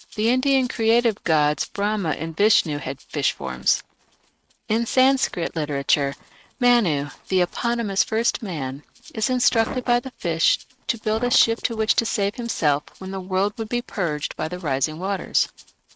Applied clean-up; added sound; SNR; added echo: neural mask model RNNoise.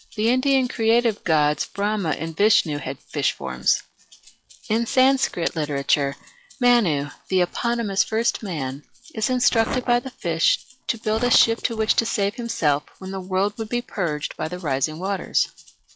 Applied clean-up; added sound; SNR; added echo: classical method log-MMSE.